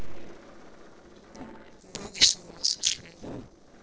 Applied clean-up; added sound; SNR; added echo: neural separator model SepFormer DNS4.